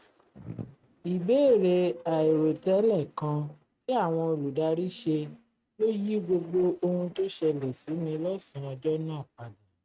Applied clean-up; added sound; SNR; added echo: neural mask model RNNoise.